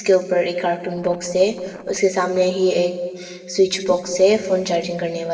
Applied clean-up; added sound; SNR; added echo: neural separator model SepFormer DNS4.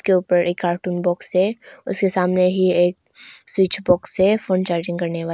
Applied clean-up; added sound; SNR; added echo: none; none; none; none.